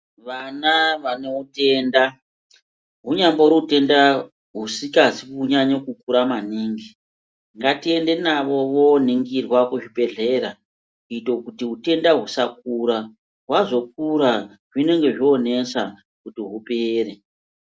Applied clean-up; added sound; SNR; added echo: none; none; none; none.